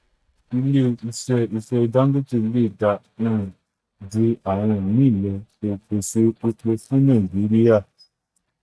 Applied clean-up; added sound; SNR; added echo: neural mask model DeepFilterNet 3.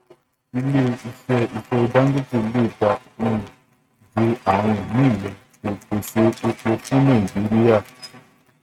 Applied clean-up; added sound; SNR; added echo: neural mask model RNNoise.